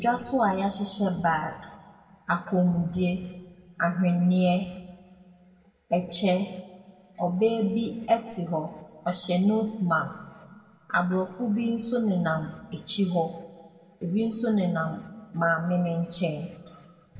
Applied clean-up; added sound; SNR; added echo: none; none; none; reverberation time 1.4 s.